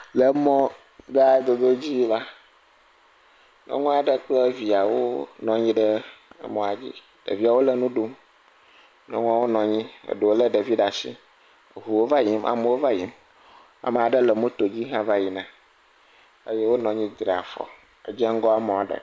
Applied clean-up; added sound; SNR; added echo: none; none; none; none.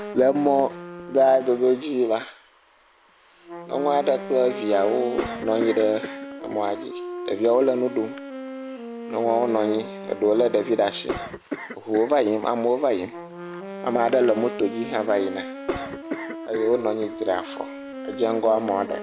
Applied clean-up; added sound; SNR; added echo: none; Wind instrument, woodwind instrument + Cough; 11 dB; none.